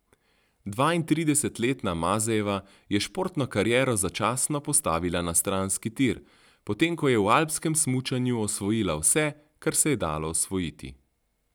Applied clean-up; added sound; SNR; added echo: none; none; none; none.